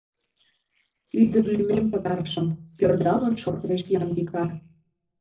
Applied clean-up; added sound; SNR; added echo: neural separator model SepFormer DNS4.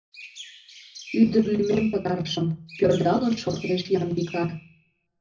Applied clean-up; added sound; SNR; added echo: none; Chirp, tweet; 19 dB; reverberation time 0.4 s.